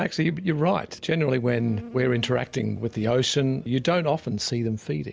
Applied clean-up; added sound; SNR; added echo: none; Insect; 20 dB; none.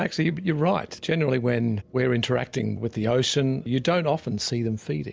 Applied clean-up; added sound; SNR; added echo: none; none; none; none.